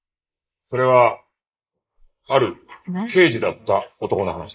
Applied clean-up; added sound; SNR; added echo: neural mask model Resemble Enhance denoiser.